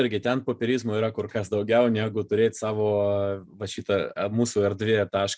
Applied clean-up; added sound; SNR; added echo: none; none; none; none.